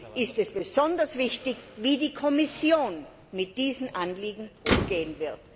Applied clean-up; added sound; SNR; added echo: none; Motor vehicle (road); 9 dB; none.